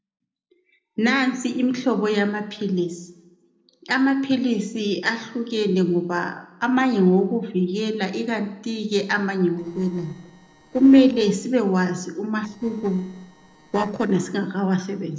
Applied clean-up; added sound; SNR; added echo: neural separator model SepFormer DNS4.